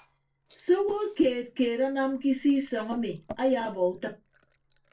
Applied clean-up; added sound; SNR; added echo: neural separator model SepFormer DNS4.